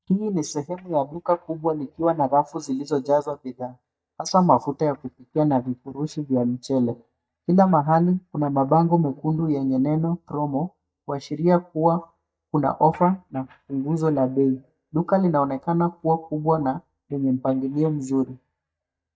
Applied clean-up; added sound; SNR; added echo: neural mask model DeepFilterNet 3.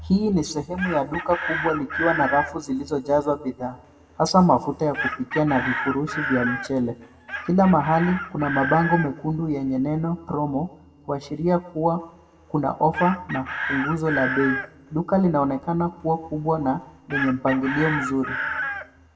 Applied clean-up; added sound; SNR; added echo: none; Chicken, rooster; 8 dB; reverberation time 1.0 s.